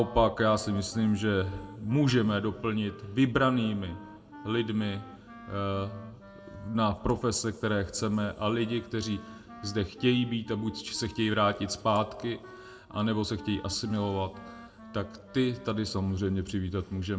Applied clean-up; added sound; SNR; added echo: none; Wind instrument, woodwind instrument; 20 dB; reverberation time 0.9 s.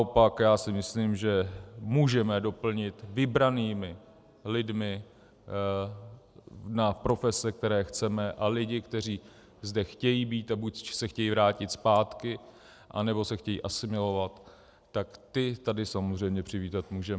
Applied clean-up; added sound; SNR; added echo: none; none; none; none.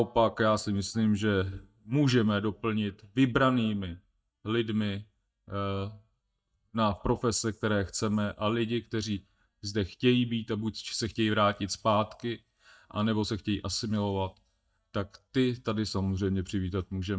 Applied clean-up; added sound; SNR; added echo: neural mask model DeepFilterNet 3.